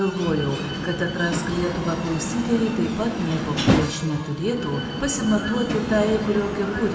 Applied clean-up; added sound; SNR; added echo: none; Slam; 4 dB; reverberation time 2.4 s.